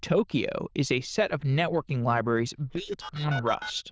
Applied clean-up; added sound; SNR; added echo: neural diffusion model UNIVERSE++.